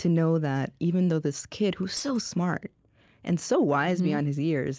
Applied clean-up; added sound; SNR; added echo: neural mask model Resemble Enhance denoiser.